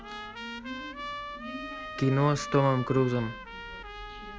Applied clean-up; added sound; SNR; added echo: none; Trumpet; 10 dB; none.